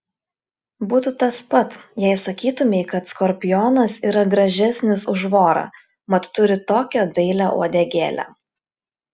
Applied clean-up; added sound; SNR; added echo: none; none; none; none.